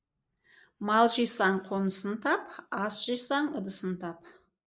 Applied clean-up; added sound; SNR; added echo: neural mask model Resemble Enhance denoiser.